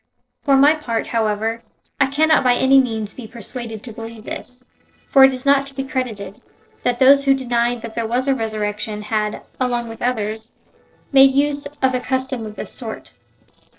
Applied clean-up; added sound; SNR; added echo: neural separator model SepFormer DNS4.